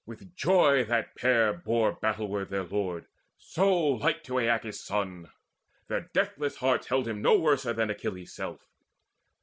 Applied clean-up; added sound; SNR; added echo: none; none; none; none.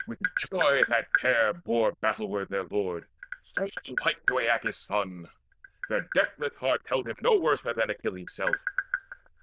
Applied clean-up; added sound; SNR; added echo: neural diffusion model UNIVERSE++.